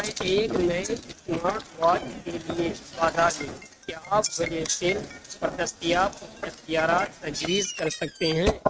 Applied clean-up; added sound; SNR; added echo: neural mask model RNNoise.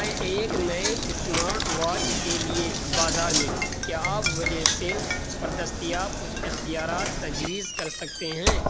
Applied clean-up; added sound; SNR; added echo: none; Knock; -3 dB; none.